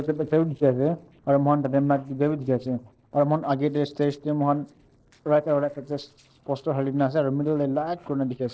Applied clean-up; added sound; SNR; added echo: neural separator model SepFormer DNS4.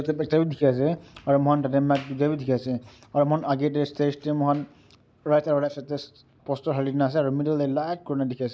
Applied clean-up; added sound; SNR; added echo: none; none; none; none.